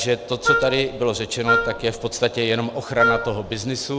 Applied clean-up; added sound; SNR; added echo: none; Wind instrument, woodwind instrument; 1 dB; none.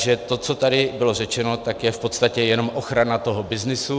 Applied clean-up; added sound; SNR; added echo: none; none; none; none.